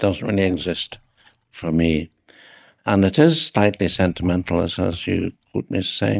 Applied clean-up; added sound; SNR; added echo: neural mask model DeepFilterNet 3.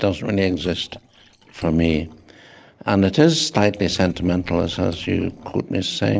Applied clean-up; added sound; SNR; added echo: neural separator model SepFormer DNS4.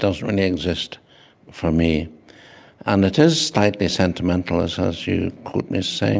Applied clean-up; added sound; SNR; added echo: none; none; none; none.